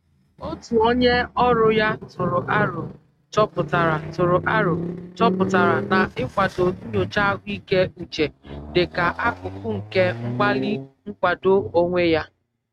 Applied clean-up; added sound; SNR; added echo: neural mask model RNNoise.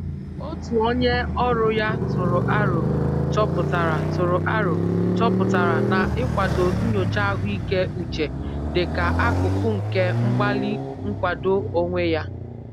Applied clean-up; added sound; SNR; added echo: none; Motorcycle; -1 dB; none.